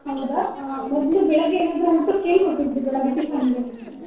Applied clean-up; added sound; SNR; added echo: neural separator model SepFormer DNS4.